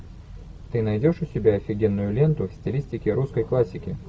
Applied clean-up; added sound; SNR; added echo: none; none; none; none.